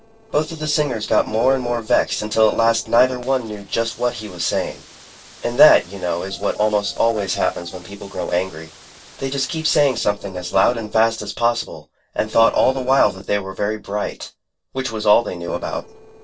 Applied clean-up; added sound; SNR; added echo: neural separator model SepFormer DNS4.